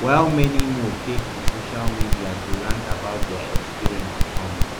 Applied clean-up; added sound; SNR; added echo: none; Crackle; -2 dB; none.